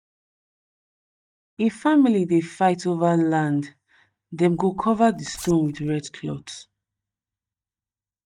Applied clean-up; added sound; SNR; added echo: neural mask model DeepFilterNet 3.